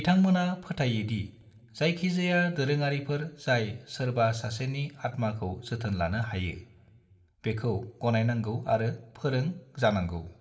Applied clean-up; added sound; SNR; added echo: none; none; none; reverberation time 0.4 s.